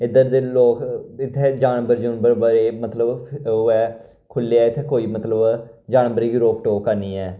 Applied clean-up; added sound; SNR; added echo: none; none; none; none.